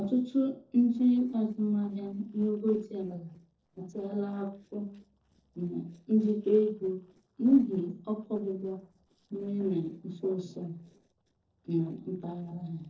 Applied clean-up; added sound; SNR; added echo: neural separator model SepFormer DNS4.